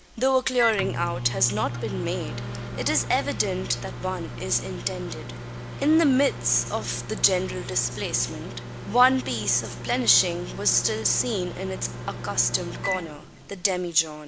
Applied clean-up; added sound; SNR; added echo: none; Microwave oven; 8 dB; none.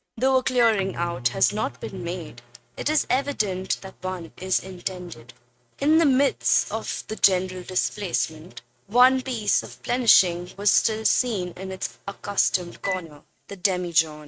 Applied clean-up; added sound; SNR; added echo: neural mask model RNNoise.